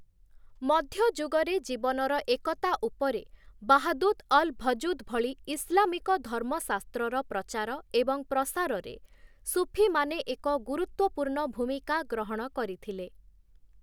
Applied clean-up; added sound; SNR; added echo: none; none; none; none.